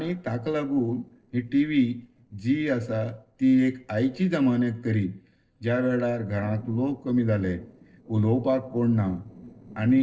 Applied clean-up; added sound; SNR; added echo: neural separator model SepFormer DNS4.